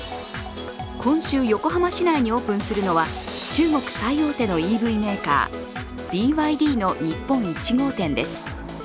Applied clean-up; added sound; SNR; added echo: none; none; none; none.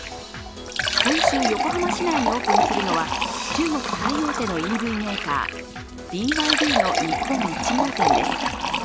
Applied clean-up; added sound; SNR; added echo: none; Fill (with liquid); -2 dB; none.